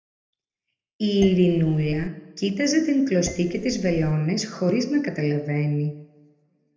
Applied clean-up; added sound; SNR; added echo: none; Dishes, pots, and pans; 14 dB; reverberation time 0.6 s.